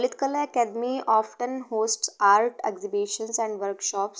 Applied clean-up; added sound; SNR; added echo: none; none; none; none.